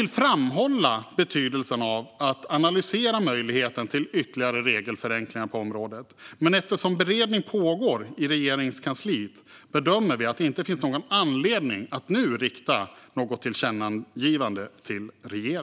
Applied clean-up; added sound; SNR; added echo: none; none; none; none.